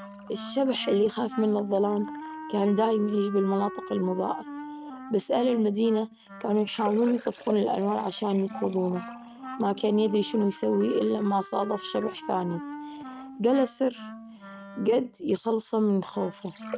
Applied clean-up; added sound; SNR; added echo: neural mask model RNNoise.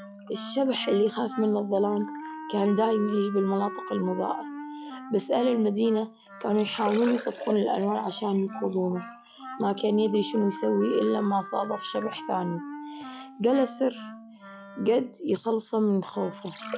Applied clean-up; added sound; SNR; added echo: classical method log-MMSE.